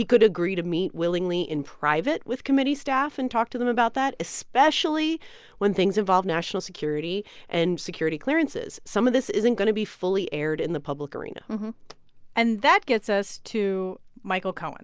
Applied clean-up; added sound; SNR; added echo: none; none; none; none.